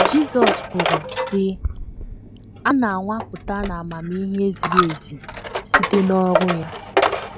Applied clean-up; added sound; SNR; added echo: none; Coin (dropping); 1 dB; none.